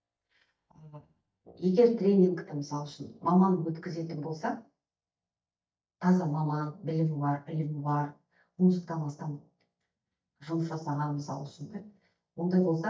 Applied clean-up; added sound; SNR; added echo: neural mask model DeepFilterNet 3.